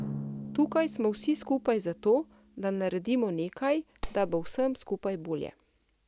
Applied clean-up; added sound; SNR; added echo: none; Drum + Clapping; 13 dB; none.